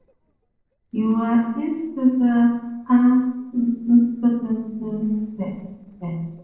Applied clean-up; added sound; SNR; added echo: neural separator model SepFormer DNS4.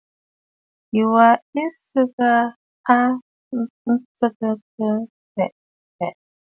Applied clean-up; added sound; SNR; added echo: none; none; none; none.